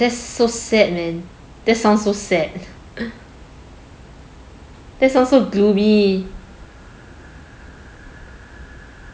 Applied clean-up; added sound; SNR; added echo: none; none; none; none.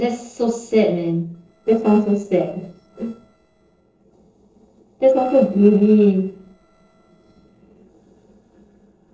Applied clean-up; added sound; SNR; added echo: neural separator model SepFormer DNS4.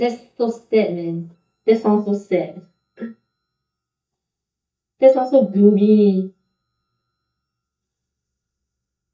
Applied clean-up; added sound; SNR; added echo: neural mask model DeepFilterNet 3.